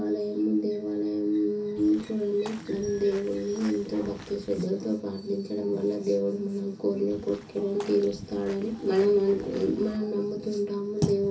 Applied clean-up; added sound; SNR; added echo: none; Walk, footsteps / Bird vocalization, bird call, bird song; 19 dB; reverberation time 0.3 s.